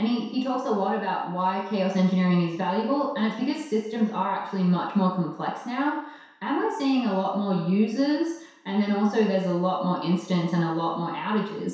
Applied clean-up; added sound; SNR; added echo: none; none; none; reverberation time 0.7 s.